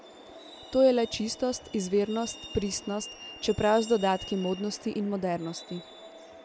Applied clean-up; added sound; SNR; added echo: none; Truck; 17 dB; none.